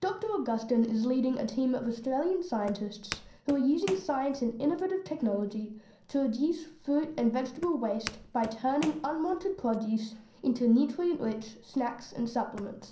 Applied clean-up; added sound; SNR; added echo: none; Walk, footsteps; 18 dB; reverberation time 0.6 s.